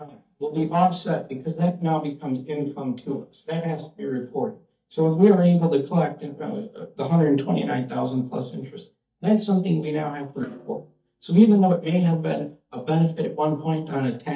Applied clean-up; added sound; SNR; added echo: neural mask model DeepFilterNet 3.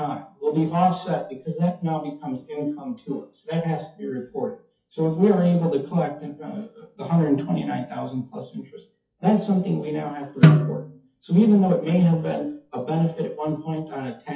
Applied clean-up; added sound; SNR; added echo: classical method WPE with log-MMSE.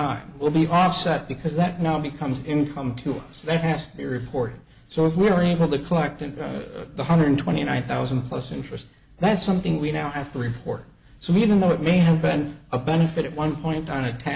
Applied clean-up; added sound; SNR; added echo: none; none; none; none.